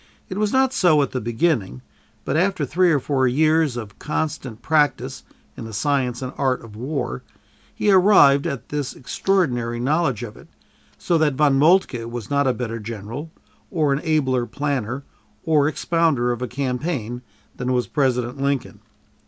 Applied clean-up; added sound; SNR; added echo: none; none; none; none.